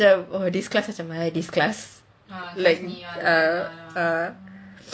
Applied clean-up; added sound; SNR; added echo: none; none; none; none.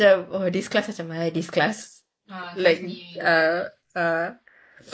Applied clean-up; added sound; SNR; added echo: neural mask model Resemble Enhance denoiser.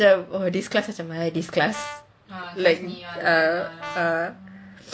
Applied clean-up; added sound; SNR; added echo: none; Brass instrument; 15 dB; none.